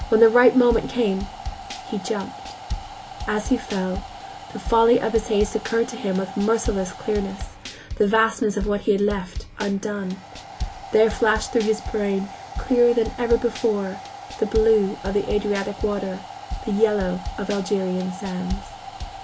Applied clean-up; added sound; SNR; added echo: none; Domestic sounds, home sounds + Drum / Drum kit; 11 dB; none.